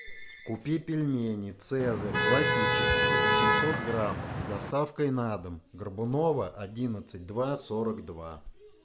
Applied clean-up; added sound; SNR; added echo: none; Motor vehicle (road); -5 dB; none.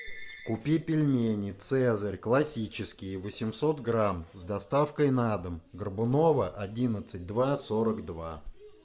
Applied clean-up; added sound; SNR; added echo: none; none; none; none.